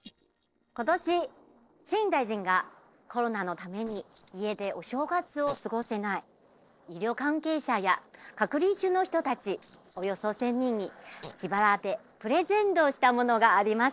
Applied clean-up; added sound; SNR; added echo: neural separator model SepFormer DNS4.